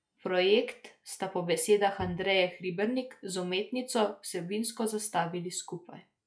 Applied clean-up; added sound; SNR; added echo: classical method log-MMSE.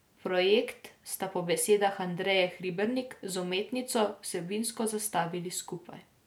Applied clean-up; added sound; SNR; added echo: none; none; none; none.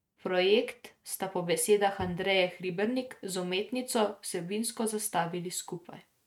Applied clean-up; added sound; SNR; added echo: neural mask model RNNoise.